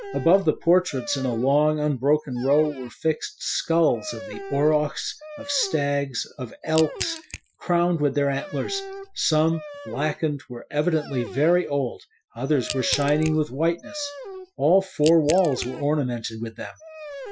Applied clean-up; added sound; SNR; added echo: classical method Wiener filter.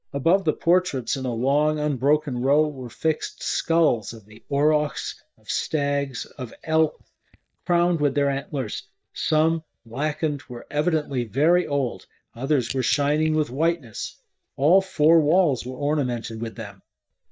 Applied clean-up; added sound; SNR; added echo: neural mask model DeepFilterNet 3.